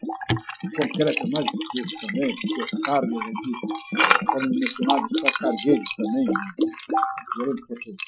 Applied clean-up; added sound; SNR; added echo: classical method Wiener filter.